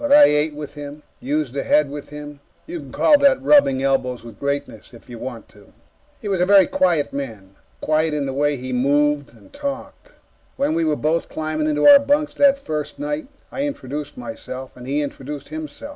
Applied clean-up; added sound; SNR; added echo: none; none; none; none.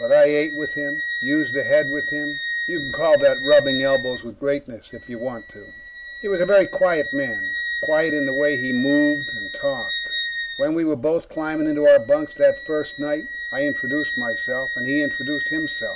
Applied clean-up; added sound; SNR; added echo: none; Wind instrument, woodwind instrument; 7 dB; none.